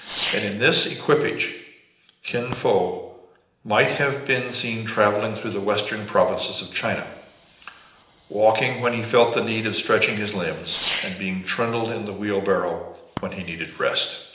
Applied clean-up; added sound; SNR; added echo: none; Fireworks; 15 dB; reverberation time 0.8 s.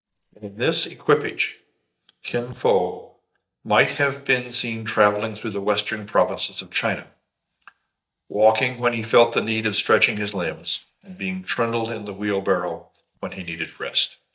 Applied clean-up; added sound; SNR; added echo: neural mask model DeepFilterNet 3.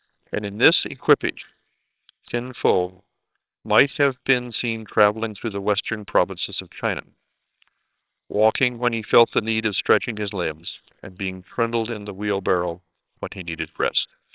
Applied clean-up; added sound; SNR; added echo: neural separator model SepFormer WHAMR!.